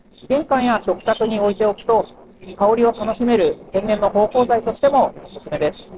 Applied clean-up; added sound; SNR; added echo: neural separator model SepFormer DNS4.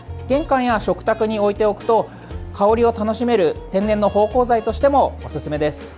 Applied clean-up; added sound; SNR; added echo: none; none; none; none.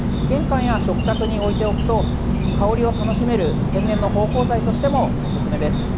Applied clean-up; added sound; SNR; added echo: none; Insect; -3 dB; none.